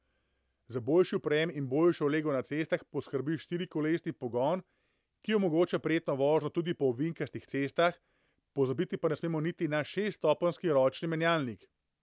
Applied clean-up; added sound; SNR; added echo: none; none; none; none.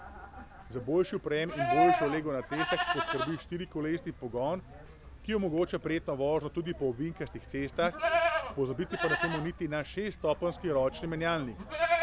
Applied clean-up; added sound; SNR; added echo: none; Livestock, farm animals, working animals; 2 dB; none.